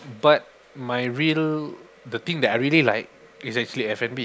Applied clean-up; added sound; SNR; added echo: none; none; none; none.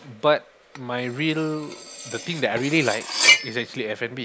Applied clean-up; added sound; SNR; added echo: none; Cutlery, silverware; 0 dB; none.